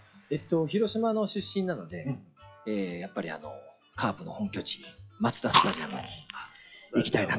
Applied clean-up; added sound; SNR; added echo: classical method log-MMSE.